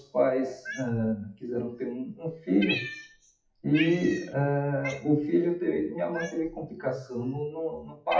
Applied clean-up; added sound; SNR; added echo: classical method WPE with log-MMSE.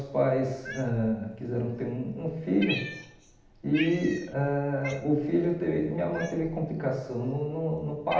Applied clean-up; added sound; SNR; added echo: none; Cat; 14 dB; reverberation time 0.8 s.